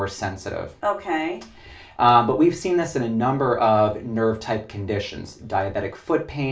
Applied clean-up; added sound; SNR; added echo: none; none; none; reverberation time 0.3 s.